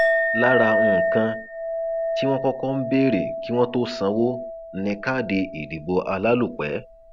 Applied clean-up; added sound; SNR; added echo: none; Chink, clink; 2 dB; none.